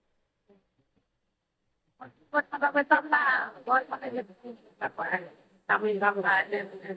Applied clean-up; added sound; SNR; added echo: neural mask model DeepFilterNet 3.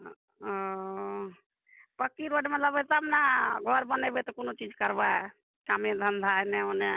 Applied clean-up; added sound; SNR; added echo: none; none; none; none.